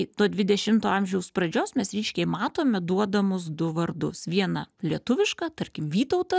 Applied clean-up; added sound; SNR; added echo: none; none; none; none.